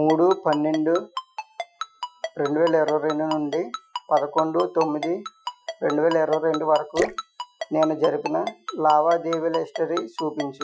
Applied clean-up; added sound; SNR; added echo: classical method Wiener filter.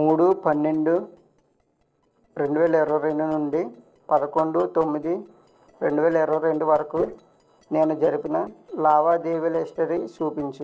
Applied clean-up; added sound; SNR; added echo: neural separator model SepFormer DNS4.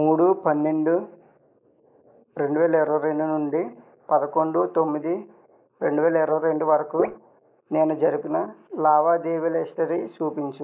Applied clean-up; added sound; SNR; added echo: neural mask model Resemble Enhance denoiser.